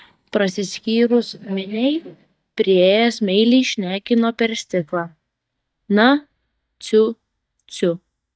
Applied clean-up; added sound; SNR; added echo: neural mask model DeepFilterNet 3.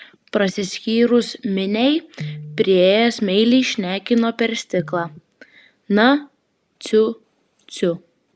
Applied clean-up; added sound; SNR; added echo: none; none; none; none.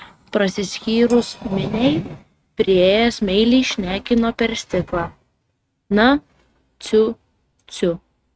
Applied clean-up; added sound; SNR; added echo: neural mask model RNNoise.